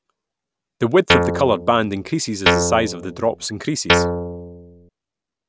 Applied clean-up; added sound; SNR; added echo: none; Guitar; -2 dB; none.